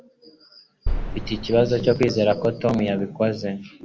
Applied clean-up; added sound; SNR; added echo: none; Boom; 6 dB; none.